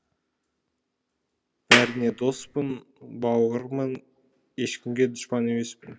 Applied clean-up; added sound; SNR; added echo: none; Clapping; -4 dB; none.